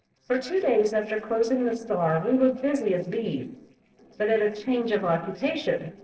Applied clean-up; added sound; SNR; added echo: neural separator model SepFormer DNS4.